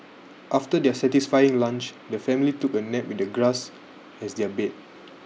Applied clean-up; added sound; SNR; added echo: none; none; none; none.